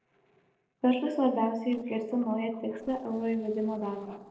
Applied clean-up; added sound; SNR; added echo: neural separator model SepFormer DNS4.